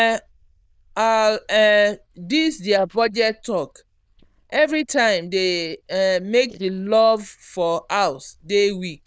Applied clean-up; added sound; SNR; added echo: neural diffusion model UNIVERSE++.